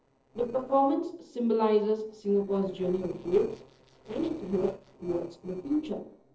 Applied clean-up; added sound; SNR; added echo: neural separator model SepFormer DNS4.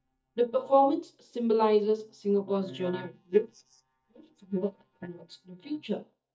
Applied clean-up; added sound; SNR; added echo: neural mask model DeepFilterNet 3.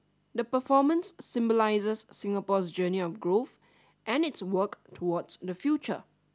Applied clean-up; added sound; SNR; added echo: none; none; none; none.